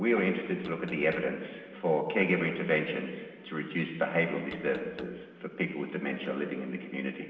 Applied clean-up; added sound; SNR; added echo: neural separator model SepFormer DNS4.